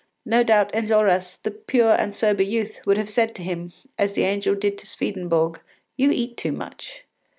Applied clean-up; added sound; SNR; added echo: none; none; none; none.